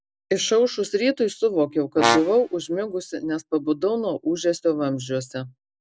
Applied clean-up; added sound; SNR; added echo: none; Brass instrument; 2 dB; none.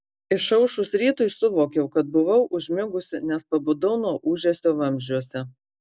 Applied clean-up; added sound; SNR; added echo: none; none; none; none.